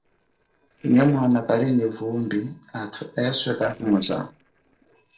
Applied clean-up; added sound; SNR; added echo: neural separator model SepFormer DNS4.